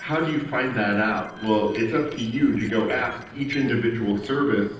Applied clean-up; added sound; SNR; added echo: neural separator model SepFormer DNS4.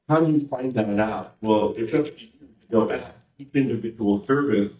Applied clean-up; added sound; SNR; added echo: neural mask model DeepFilterNet 3.